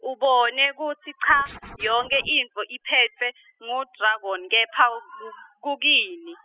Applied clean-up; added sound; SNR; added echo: classical method spectral subtraction.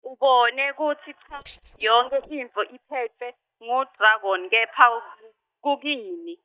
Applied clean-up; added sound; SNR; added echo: neural mask model DeepFilterNet 3.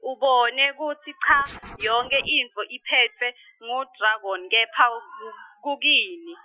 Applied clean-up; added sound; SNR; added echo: classical method Wiener filter.